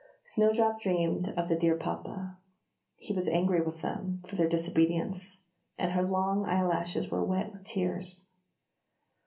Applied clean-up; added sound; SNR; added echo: none; none; none; reverberation time 0.3 s.